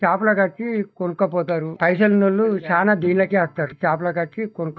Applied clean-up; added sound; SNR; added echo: neural mask model DeepFilterNet 3.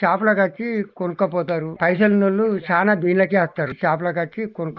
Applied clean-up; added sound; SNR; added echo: neural mask model Resemble Enhance denoiser.